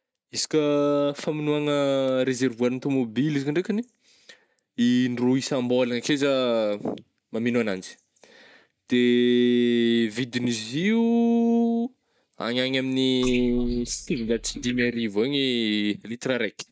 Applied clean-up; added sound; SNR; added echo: neural mask model DeepFilterNet 3.